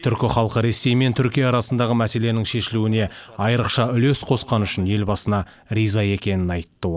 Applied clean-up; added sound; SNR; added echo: none; none; none; none.